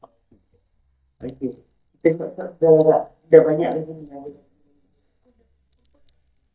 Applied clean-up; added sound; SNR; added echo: neural mask model DeepFilterNet 3.